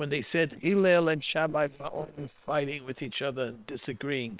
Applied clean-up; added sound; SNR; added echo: neural separator model SepFormer WHAM!.